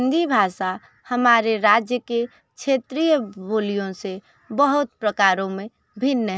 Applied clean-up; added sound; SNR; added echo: none; none; none; none.